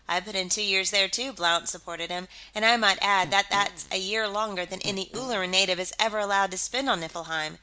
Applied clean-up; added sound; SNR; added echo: none; Fart; 19 dB; none.